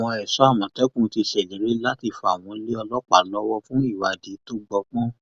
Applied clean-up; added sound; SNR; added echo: none; none; none; none.